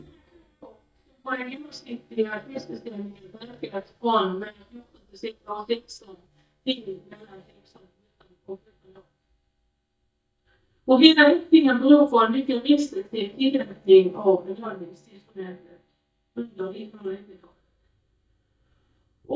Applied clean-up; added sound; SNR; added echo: neural mask model DeepFilterNet 3.